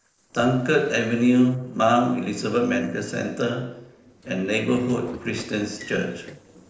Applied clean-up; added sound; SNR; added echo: neural separator model SepFormer DNS4.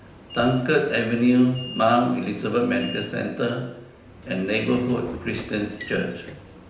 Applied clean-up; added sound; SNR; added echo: none; Sliding door / Train; 17 dB; reverberation time 0.8 s.